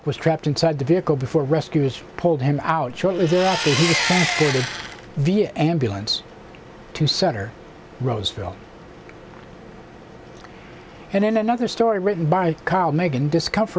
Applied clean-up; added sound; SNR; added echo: none; Engine; 3 dB; none.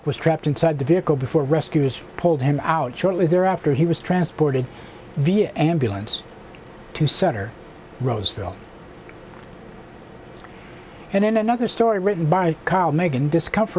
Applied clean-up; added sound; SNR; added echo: none; none; none; none.